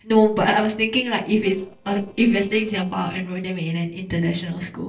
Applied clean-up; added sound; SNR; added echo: neural separator model SepFormer DNS4.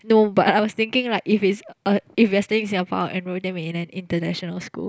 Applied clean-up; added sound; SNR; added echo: none; none; none; none.